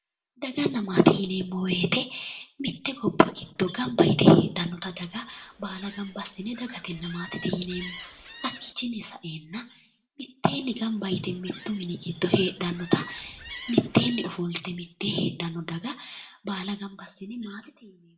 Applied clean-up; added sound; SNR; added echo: none; Gull, seagull; 16 dB; reverberation time 0.3 s.